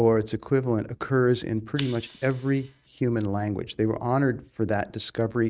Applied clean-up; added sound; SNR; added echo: neural mask model RNNoise.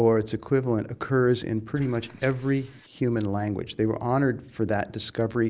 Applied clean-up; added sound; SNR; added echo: neural mask model Resemble Enhance denoiser.